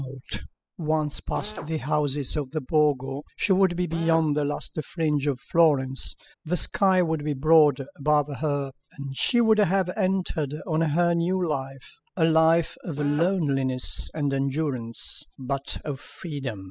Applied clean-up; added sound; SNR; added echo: classical method spectral subtraction.